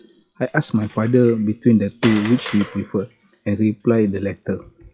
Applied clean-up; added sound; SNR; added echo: classical method WPE with log-MMSE.